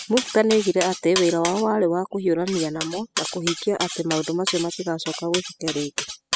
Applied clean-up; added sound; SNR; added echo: classical method spectral subtraction.